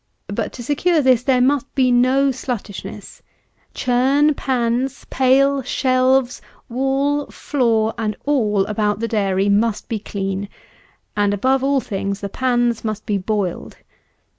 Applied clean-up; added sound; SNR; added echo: none; none; none; none.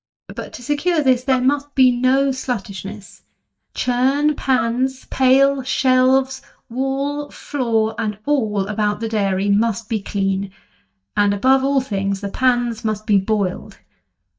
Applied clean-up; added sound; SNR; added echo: neural mask model DeepFilterNet 3.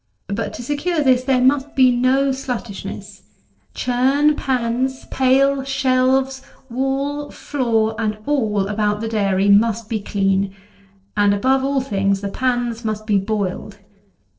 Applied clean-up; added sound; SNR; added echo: neural separator model SepFormer DNS4.